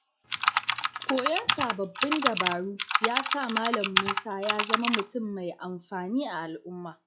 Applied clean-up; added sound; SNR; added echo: classical method log-MMSE.